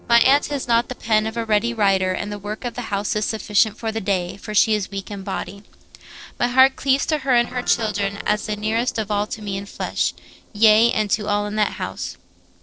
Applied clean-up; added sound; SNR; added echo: neural separator model SepFormer DNS4.